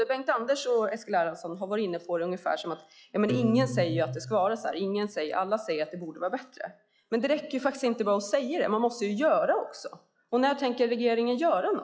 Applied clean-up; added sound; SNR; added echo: classical method log-MMSE.